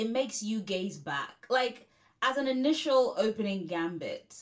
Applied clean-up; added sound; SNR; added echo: none; none; none; reverberation time 0.2 s.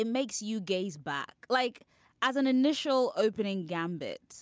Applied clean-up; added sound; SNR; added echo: none; none; none; none.